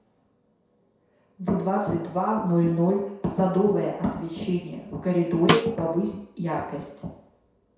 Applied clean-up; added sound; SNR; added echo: none; Snare drum; 0 dB; reverberation time 0.7 s.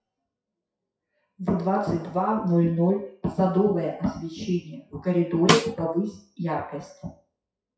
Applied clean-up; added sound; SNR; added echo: classical method WPE with log-MMSE.